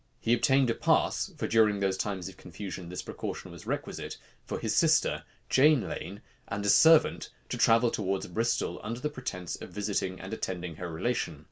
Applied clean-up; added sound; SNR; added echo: none; none; none; none.